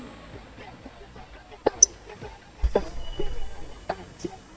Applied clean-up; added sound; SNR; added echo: neural mask model DeepFilterNet 3.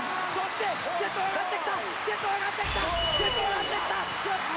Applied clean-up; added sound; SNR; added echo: none; none; none; none.